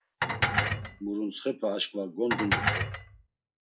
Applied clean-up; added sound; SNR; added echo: classical method log-MMSE.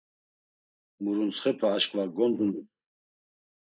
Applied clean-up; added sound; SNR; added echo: neural mask model Resemble Enhance denoiser.